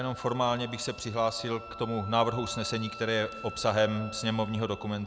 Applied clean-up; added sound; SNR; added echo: none; Wind instrument, woodwind instrument; 14 dB; none.